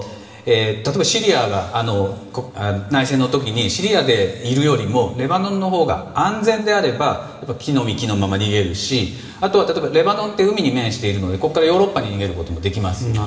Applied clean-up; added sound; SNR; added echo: none; none; none; reverberation time 2.3 s.